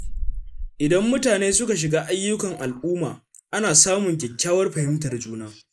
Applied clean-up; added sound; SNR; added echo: neural mask model Resemble Enhance denoiser.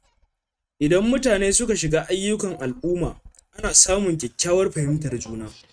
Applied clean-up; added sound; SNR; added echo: neural mask model RNNoise.